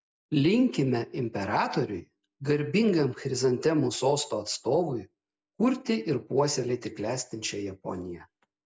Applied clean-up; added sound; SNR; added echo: none; none; none; none.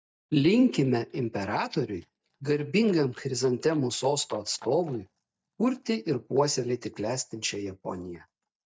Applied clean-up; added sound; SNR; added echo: neural mask model DeepFilterNet 3.